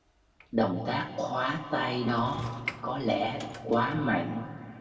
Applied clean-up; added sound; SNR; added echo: none; Sliding door / Train; 17 dB; reverberation time 1.9 s.